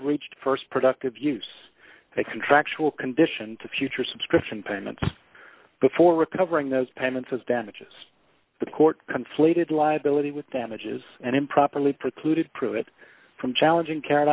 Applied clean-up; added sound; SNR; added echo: none; none; none; none.